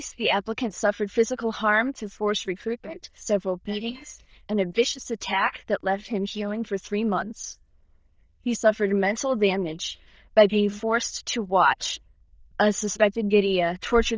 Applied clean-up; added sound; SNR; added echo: neural diffusion model UNIVERSE++.